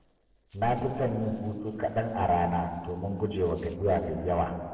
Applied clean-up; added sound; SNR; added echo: neural separator model SepFormer DNS4.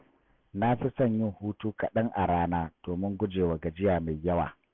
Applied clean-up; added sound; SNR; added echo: none; none; none; none.